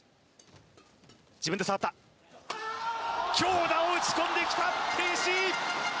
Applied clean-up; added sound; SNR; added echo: none; Chewing, mastication; 17 dB; none.